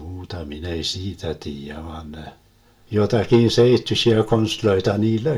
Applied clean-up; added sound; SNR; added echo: none; none; none; reverberation time 0.2 s.